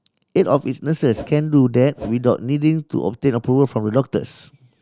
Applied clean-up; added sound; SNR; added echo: none; Whoosh, swoosh, swish; 16 dB; none.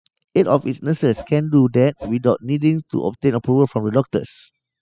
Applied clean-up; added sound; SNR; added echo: classical method spectral subtraction.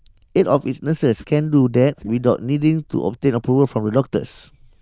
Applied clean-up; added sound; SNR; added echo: neural diffusion model UNIVERSE++.